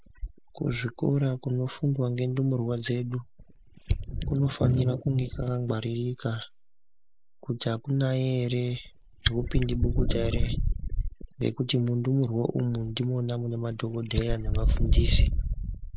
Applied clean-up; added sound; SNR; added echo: neural mask model Resemble Enhance denoiser.